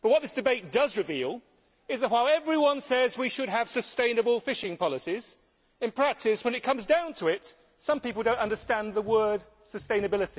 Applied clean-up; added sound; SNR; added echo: none; none; none; none.